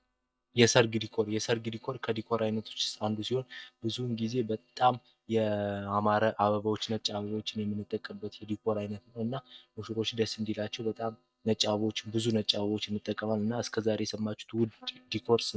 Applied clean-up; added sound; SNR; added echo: neural mask model DeepFilterNet 3.